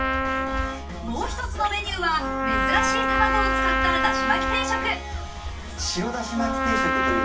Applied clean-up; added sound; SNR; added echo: none; Trumpet; -1 dB; reverberation time 0.3 s.